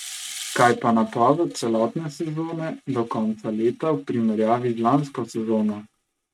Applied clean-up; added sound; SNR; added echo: neural mask model RNNoise.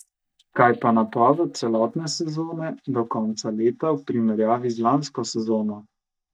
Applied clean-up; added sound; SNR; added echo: neural mask model DeepFilterNet 3.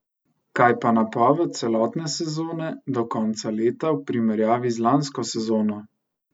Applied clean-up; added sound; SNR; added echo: none; none; none; none.